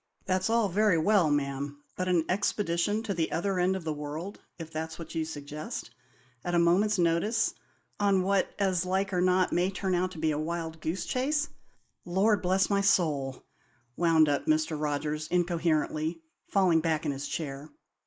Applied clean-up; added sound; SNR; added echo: neural mask model Resemble Enhance denoiser.